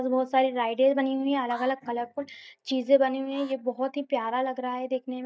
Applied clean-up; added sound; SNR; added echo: neural mask model DeepFilterNet 3.